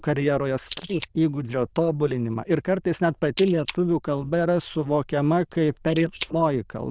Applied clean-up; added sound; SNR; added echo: neural diffusion model UNIVERSE++.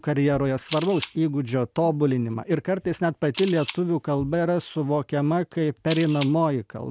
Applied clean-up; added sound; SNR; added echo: none; Camera; 15 dB; none.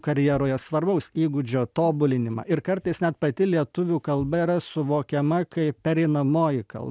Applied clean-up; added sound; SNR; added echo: none; none; none; none.